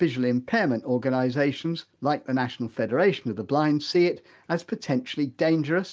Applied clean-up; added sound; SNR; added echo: none; none; none; none.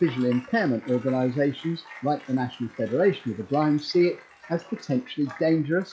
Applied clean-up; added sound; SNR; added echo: classical method log-MMSE.